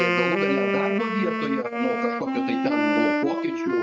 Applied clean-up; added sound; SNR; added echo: neural mask model RNNoise.